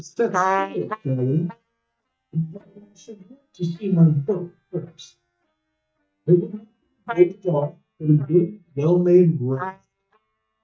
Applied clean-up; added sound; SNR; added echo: neural mask model DeepFilterNet 3.